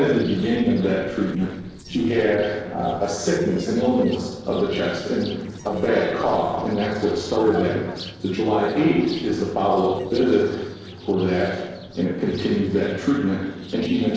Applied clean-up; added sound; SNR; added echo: neural separator model SepFormer DNS4.